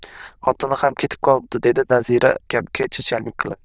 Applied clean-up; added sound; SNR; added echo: neural diffusion model UNIVERSE++.